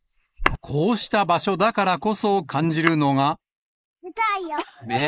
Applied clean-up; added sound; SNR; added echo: neural mask model Resemble Enhance denoiser.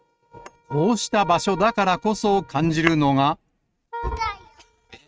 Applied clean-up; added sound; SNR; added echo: neural mask model RNNoise.